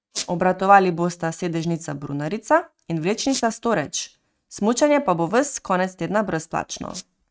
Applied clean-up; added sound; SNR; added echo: neural mask model RNNoise.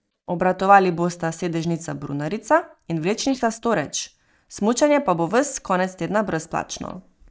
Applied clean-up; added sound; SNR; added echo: neural mask model DeepFilterNet 3.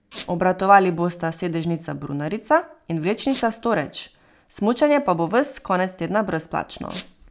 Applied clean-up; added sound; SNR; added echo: none; Squeak; 10 dB; none.